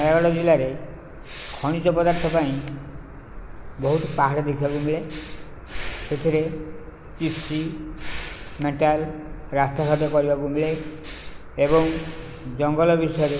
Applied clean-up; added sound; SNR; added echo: none; Breathing; 12 dB; none.